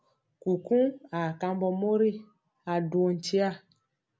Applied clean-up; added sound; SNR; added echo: none; none; none; none.